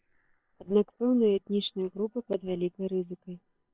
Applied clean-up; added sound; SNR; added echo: neural separator model SepFormer WHAM!.